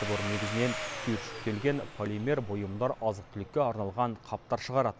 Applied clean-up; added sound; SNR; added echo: none; Domestic sounds, home sounds; 9 dB; none.